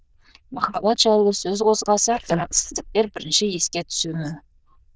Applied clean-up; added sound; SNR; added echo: neural diffusion model UNIVERSE++.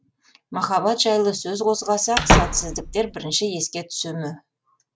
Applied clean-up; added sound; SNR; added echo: none; Slam / Wood; -1 dB; none.